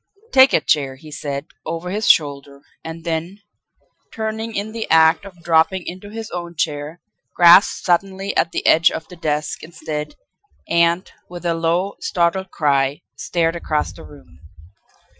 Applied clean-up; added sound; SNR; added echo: classical method Wiener filter.